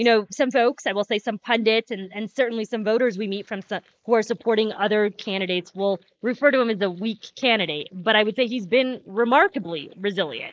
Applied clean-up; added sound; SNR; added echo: neural mask model Resemble Enhance denoiser.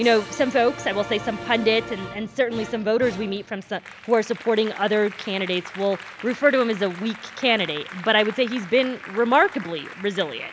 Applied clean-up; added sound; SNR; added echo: none; Applause; 15 dB; none.